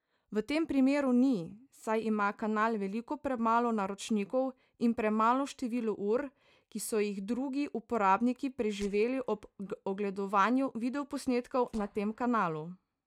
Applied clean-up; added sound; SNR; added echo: neural mask model DeepFilterNet 3.